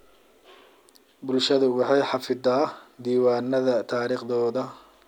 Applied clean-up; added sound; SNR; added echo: none; none; none; none.